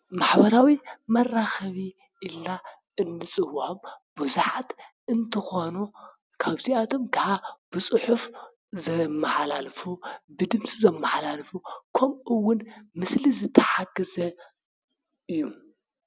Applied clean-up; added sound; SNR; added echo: none; none; none; none.